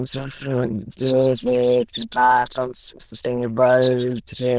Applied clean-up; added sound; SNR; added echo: neural diffusion model UNIVERSE++.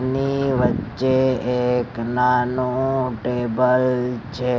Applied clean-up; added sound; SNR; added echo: none; none; none; none.